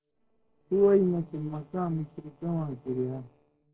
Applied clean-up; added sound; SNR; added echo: neural separator model SepFormer DNS4.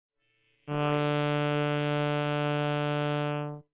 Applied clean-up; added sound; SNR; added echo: neural separator model SepFormer WHAMR!.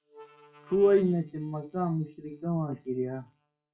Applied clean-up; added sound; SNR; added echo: classical method WPE with log-MMSE.